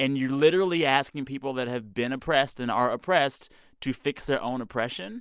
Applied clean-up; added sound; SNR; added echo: none; none; none; none.